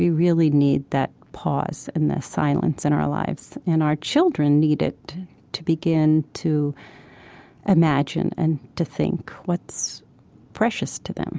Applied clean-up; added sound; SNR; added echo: none; none; none; none.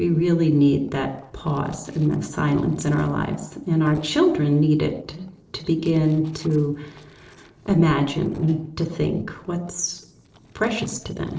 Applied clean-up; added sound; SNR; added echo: neural separator model SepFormer DNS4.